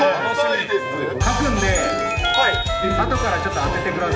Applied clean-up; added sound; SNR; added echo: none; Trumpet; 6 dB; reverberation time 0.3 s.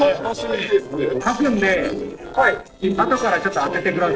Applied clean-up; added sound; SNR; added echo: neural separator model SepFormer DNS4.